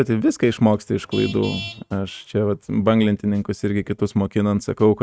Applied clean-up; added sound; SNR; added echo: neural mask model RNNoise.